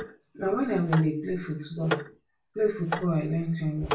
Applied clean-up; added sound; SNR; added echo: none; Clock; 9 dB; reverberation time 0.3 s.